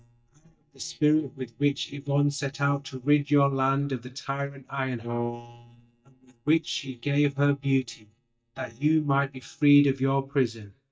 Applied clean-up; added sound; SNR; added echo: neural mask model DeepFilterNet 3.